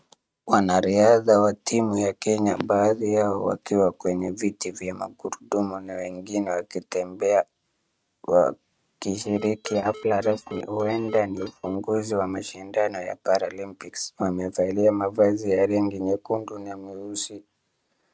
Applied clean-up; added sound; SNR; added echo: neural mask model RNNoise.